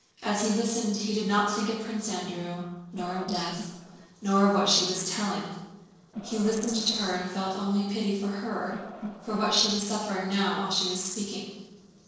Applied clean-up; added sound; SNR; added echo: neural separator model SepFormer DNS4.